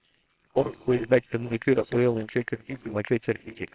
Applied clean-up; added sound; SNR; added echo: neural separator model SepFormer WHAMR!.